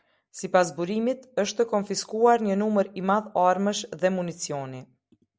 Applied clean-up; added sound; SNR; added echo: none; none; none; none.